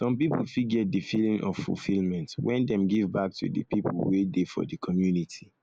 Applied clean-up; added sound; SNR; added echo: none; none; none; none.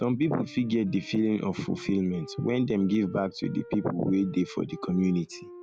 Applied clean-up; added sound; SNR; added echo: none; Wind instrument, woodwind instrument; 19 dB; none.